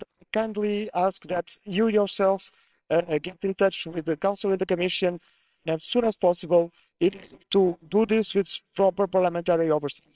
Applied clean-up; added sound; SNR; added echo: neural separator model SepFormer WHAMR!.